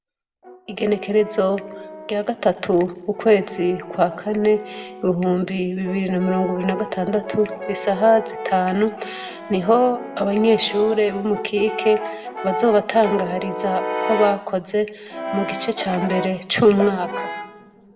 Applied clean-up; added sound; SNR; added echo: none; Brass instrument; 10 dB; reverberation time 1.1 s.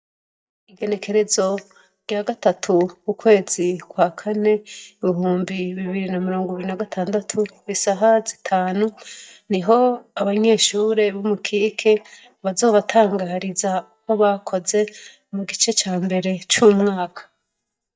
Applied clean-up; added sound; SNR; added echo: neural mask model DeepFilterNet 3.